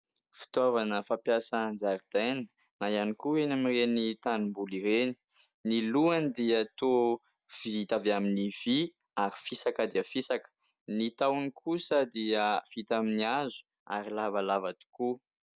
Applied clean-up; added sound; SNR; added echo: none; none; none; none.